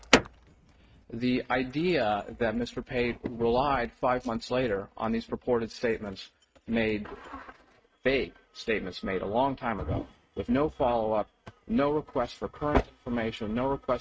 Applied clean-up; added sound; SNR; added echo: neural mask model RNNoise.